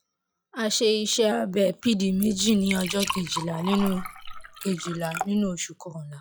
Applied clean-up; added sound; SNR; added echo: classical method log-MMSE.